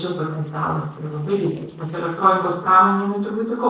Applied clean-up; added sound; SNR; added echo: neural separator model SepFormer DNS4.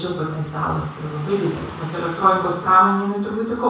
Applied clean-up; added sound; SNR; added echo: none; Car passing by / Traffic noise, roadway noise; 20 dB; reverberation time 0.7 s.